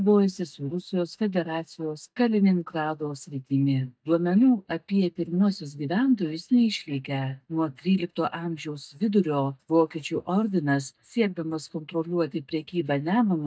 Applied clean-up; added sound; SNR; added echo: neural mask model DeepFilterNet 3.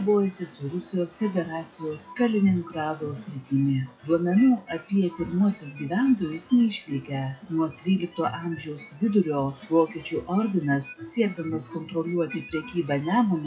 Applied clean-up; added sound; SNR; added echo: classical method WPE with log-MMSE.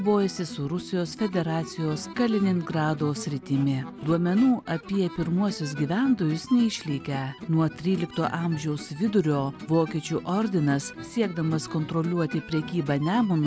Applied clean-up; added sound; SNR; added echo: none; none; none; none.